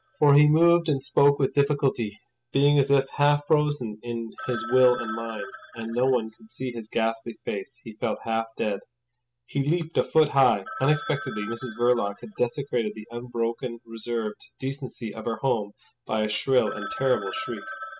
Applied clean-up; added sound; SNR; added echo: classical method spectral subtraction.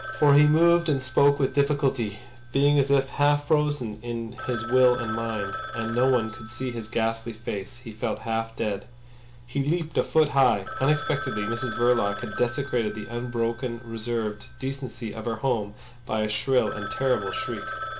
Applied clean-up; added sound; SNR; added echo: none; Telephone; 13 dB; none.